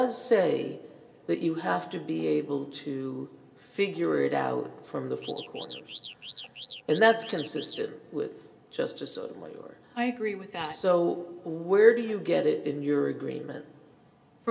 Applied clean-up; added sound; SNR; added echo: none; Alarm / Car; 8 dB; reverberation time 0.3 s.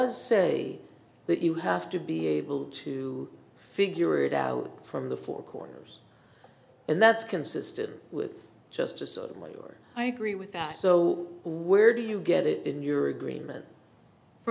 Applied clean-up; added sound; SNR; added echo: none; none; none; none.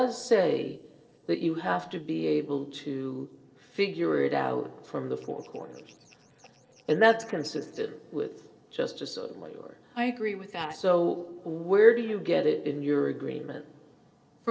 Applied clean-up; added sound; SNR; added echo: neural separator model SepFormer DNS4.